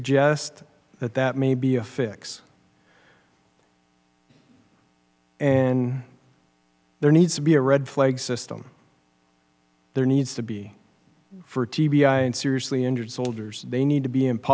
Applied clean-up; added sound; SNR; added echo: none; none; none; none.